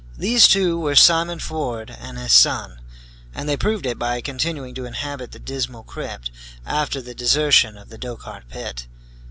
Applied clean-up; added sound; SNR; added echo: none; none; none; none.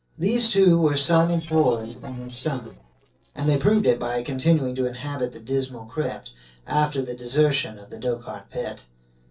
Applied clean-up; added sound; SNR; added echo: neural separator model SepFormer DNS4.